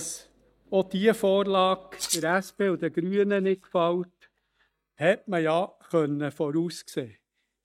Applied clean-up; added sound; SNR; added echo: neural mask model DeepFilterNet 3.